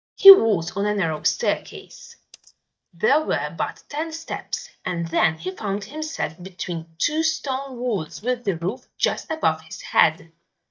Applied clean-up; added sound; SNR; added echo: neural mask model DeepFilterNet 3.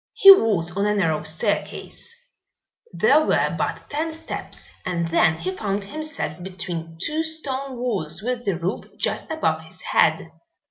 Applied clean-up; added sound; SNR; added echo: none; none; none; none.